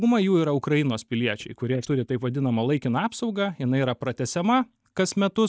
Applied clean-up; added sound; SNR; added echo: neural mask model DeepFilterNet 3.